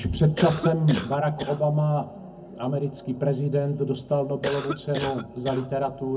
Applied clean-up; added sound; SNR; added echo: none; Cough; 10 dB; reverberation time 0.3 s.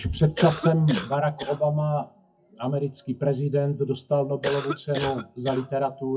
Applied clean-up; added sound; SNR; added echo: classical method WPE with log-MMSE.